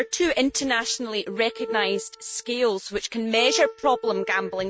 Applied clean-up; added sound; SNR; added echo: neural mask model RNNoise.